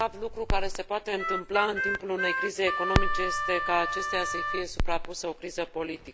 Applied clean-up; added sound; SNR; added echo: none; Harmonica + Crackle; -1 dB; none.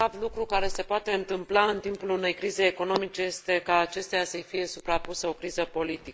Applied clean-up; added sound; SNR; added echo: neural mask model Resemble Enhance denoiser.